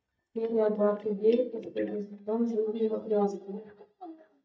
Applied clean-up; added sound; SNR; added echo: neural mask model DeepFilterNet 3.